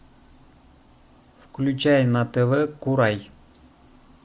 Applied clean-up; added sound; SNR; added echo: none; none; none; none.